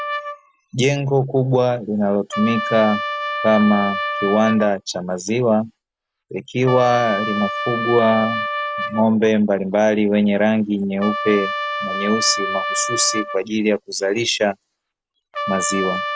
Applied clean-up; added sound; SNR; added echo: none; Trumpet; 7 dB; none.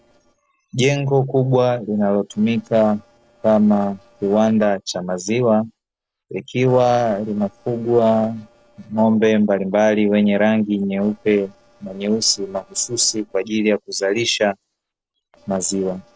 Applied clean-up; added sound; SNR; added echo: neural separator model SepFormer DNS4.